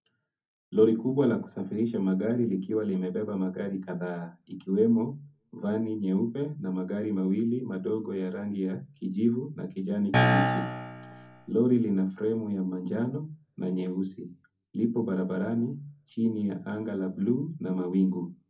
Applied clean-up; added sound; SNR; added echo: none; Piano; -2 dB; reverberation time 0.3 s.